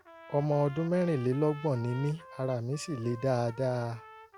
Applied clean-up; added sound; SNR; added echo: none; Trumpet; 18 dB; none.